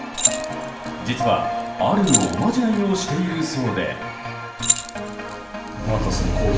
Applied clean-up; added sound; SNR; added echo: none; Keys jangling; 4 dB; reverberation time 0.9 s.